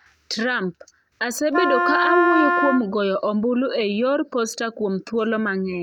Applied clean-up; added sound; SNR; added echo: none; Wind instrument, woodwind instrument; -1 dB; none.